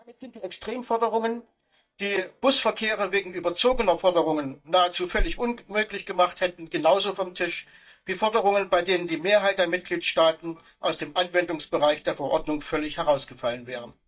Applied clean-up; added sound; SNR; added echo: neural mask model DeepFilterNet 3.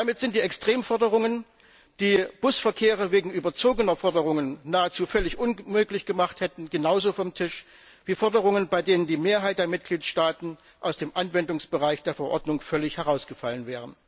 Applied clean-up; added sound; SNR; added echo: none; none; none; none.